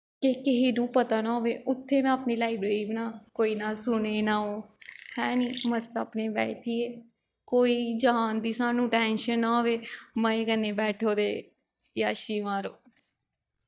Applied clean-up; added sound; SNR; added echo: neural mask model DeepFilterNet 3.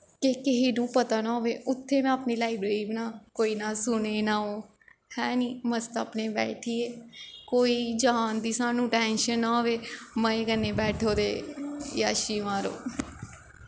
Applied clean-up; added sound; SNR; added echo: none; none; none; none.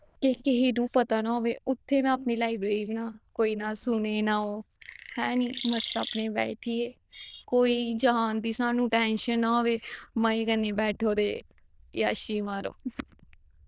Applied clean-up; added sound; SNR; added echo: neural diffusion model UNIVERSE++.